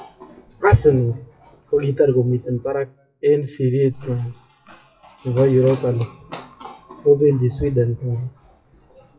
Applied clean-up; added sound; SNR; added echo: classical method WPE with log-MMSE.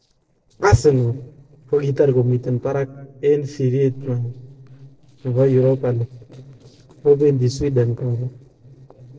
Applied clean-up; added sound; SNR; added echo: neural separator model SepFormer DNS4.